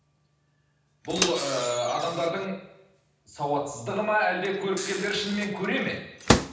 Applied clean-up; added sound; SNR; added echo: none; Microwave oven; 4 dB; reverberation time 0.9 s.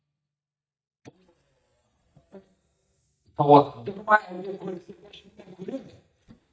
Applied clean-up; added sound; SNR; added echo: neural mask model DeepFilterNet 3.